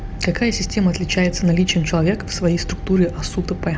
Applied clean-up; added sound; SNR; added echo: none; none; none; none.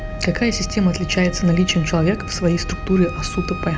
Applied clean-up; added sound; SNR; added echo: none; Wind instrument, woodwind instrument; 16 dB; none.